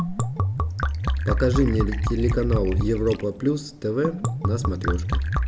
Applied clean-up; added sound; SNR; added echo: none; Liquid; -1 dB; none.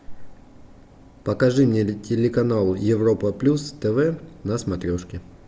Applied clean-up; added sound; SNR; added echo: none; none; none; none.